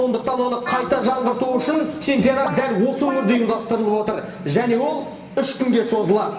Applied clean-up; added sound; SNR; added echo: none; Guitar; 13 dB; reverberation time 1.3 s.